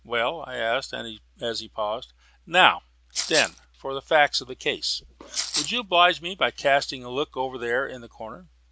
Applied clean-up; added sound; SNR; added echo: none; Rattle (instrument); 3 dB; none.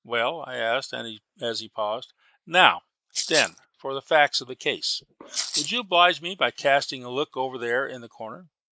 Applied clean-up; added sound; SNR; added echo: neural mask model Resemble Enhance denoiser.